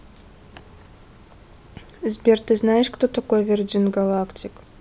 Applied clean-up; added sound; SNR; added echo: none; none; none; none.